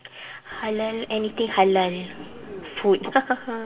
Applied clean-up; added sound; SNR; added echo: none; Subway, metro, underground; 18 dB; reverberation time 1.7 s.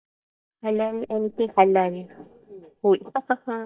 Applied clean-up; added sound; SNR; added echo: neural mask model DeepFilterNet 3.